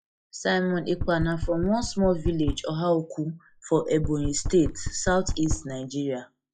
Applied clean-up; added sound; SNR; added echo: classical method log-MMSE.